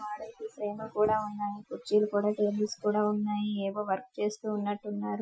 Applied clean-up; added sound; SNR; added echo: classical method Wiener filter.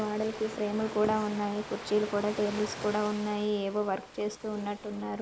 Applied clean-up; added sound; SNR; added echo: none; Ocean; 12 dB; none.